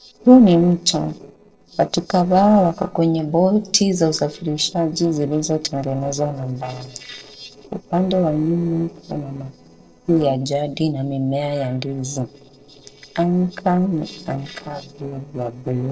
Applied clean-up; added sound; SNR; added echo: neural separator model SepFormer DNS4.